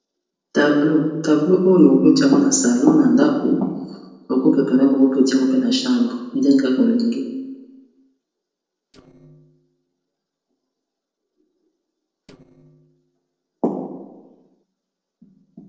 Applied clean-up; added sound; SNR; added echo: neural separator model SepFormer DNS4.